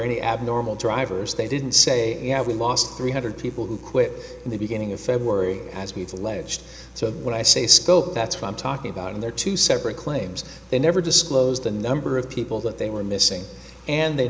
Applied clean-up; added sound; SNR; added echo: none; none; none; none.